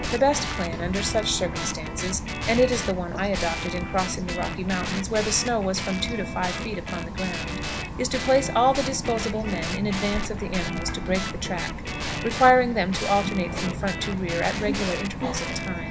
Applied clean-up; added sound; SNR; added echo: none; Guitar + Bird vocalization, bird call, bird song; 4 dB; none.